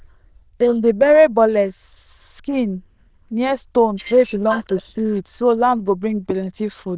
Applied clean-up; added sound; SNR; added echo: neural diffusion model UNIVERSE++.